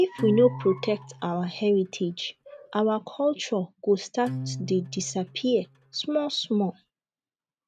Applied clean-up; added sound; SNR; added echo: none; Acoustic guitar; 13 dB; none.